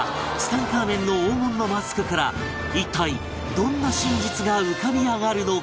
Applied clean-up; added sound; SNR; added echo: none; Telephone; 15 dB; none.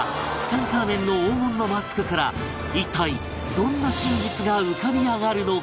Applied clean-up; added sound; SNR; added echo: none; none; none; none.